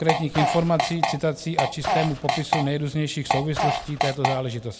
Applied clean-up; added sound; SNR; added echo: none; Fart; 1 dB; none.